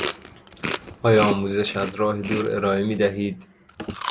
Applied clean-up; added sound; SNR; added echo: none; Chewing, mastication; 8 dB; none.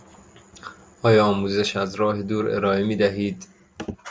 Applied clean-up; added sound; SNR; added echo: none; none; none; none.